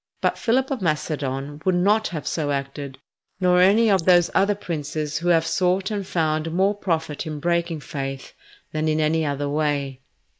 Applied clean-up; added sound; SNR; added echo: neural mask model Resemble Enhance denoiser.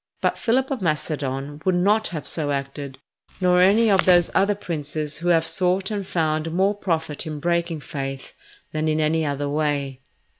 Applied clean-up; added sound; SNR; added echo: none; Chewing, mastication; 10 dB; none.